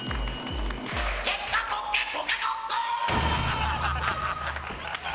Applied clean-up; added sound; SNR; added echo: none; none; none; none.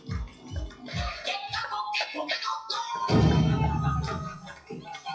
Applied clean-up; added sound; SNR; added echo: classical method WPE with log-MMSE.